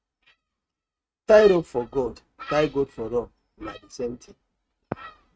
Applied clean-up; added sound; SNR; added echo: neural mask model RNNoise.